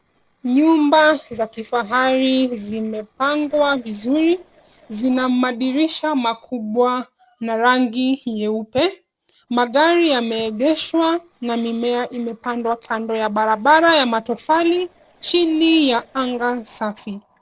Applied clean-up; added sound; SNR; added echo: neural separator model SepFormer DNS4.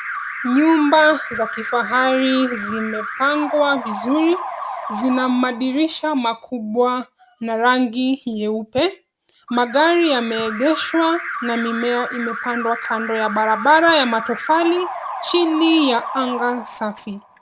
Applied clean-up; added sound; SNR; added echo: none; Alarm; 10 dB; none.